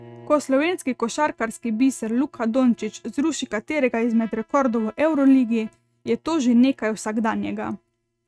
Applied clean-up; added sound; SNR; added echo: neural mask model RNNoise.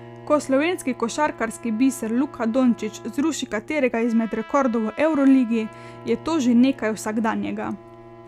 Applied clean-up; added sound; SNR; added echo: none; Bowed string instrument + Trumpet; 20 dB; none.